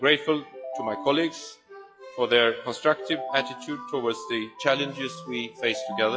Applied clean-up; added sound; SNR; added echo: classical method log-MMSE.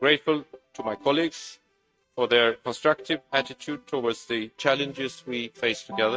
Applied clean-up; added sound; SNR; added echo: neural mask model RNNoise.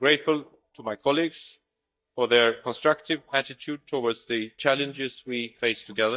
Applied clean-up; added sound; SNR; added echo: neural mask model DeepFilterNet 3.